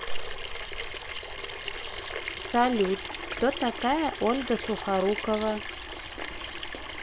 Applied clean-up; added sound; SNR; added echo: none; Sink (filling or washing) / Water tap, faucet; 7 dB; none.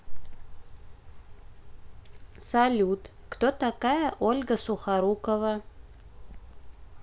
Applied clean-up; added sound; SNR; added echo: none; none; none; none.